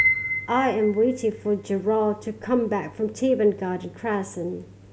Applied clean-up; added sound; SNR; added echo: none; Piano; 8 dB; none.